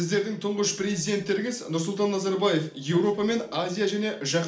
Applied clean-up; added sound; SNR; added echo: none; none; none; reverberation time 0.4 s.